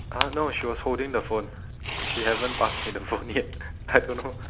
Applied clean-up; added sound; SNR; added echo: none; Tearing; 6 dB; none.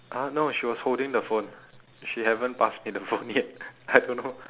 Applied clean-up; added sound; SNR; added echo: none; none; none; none.